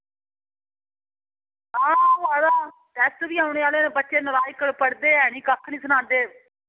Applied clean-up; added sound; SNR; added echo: none; none; none; none.